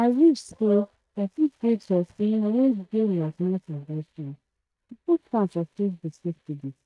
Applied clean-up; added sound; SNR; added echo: neural mask model DeepFilterNet 3.